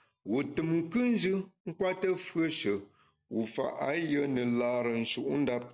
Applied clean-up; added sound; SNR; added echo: none; none; none; none.